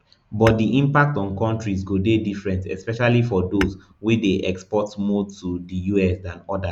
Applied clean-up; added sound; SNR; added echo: none; Tap / Hammer / Glass; 18 dB; none.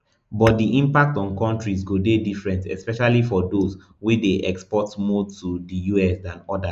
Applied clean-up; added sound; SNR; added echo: neural mask model Resemble Enhance denoiser.